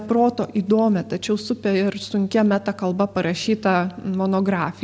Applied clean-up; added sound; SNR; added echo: none; none; none; none.